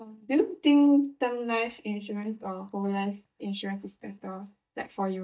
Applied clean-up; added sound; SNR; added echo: neural mask model DeepFilterNet 3.